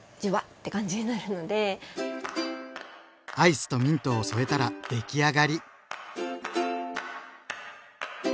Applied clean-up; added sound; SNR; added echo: none; none; none; none.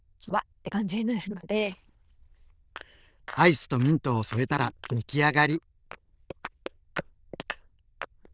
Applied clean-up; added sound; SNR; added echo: neural diffusion model UNIVERSE++.